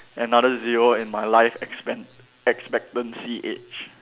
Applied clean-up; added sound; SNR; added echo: none; none; none; none.